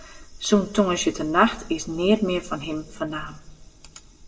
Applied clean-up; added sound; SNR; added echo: none; none; none; reverberation time 1.2 s.